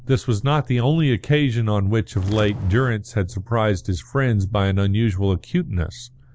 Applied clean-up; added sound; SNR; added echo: none; Walk, footsteps; 15 dB; none.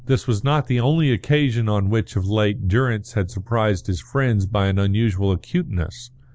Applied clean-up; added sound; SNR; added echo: none; none; none; none.